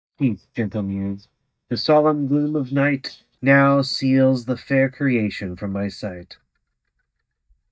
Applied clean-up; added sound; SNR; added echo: neural mask model DeepFilterNet 3.